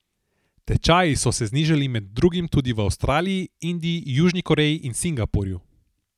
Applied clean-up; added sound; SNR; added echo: none; none; none; none.